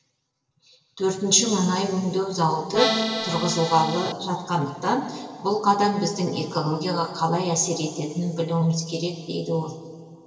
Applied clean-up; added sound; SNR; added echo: none; Accordion; 2 dB; reverberation time 2.3 s.